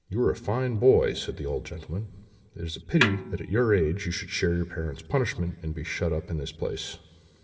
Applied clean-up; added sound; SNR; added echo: none; Snare drum; 6 dB; reverberation time 2.0 s.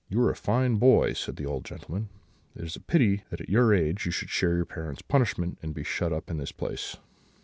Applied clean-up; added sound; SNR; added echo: none; none; none; none.